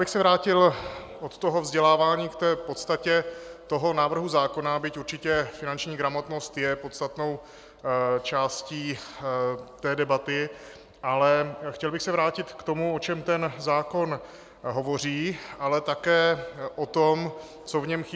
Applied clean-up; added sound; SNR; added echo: none; none; none; none.